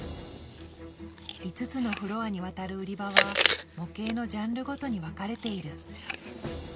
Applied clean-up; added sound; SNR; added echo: none; Chewing, mastication; -2 dB; none.